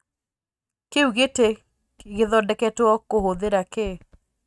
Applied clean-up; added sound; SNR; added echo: neural mask model RNNoise.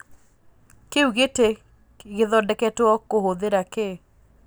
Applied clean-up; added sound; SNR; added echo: none; none; none; none.